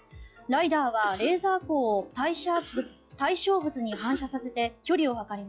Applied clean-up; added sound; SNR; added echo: classical method log-MMSE.